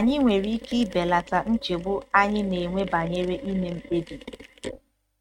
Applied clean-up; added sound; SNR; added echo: neural mask model RNNoise.